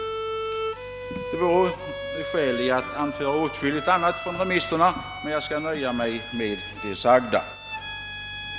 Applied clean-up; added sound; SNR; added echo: none; Bowed string instrument; 8 dB; none.